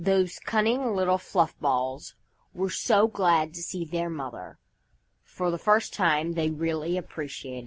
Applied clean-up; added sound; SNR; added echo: none; none; none; none.